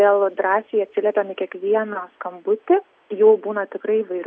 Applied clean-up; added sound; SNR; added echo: none; none; none; none.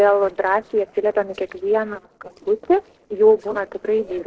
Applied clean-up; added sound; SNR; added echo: neural separator model SepFormer DNS4.